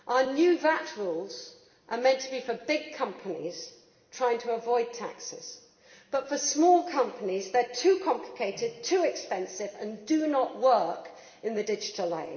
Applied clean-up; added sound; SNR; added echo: none; none; none; reverberation time 1.2 s.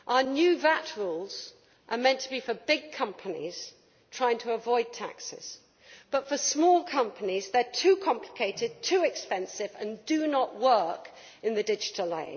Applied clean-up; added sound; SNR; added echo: none; none; none; none.